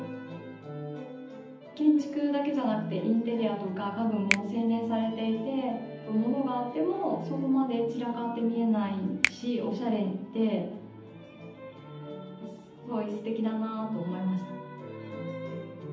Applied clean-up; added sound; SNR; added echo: none; Finger snapping; 7 dB; reverberation time 0.8 s.